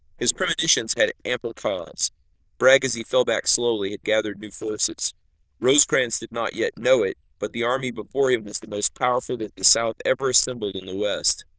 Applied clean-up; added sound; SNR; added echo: neural diffusion model UNIVERSE++.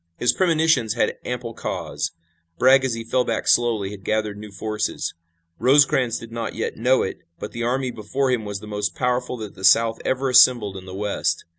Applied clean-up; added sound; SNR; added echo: none; none; none; none.